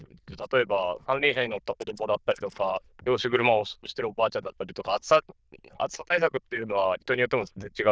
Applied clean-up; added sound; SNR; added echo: neural diffusion model UNIVERSE++.